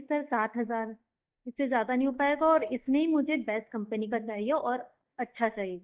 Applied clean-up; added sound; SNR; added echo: neural mask model DeepFilterNet 3.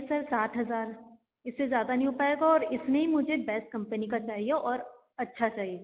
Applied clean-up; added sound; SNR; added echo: none; none; none; none.